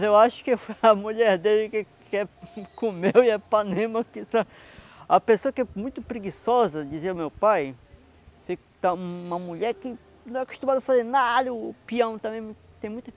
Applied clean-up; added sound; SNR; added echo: none; none; none; none.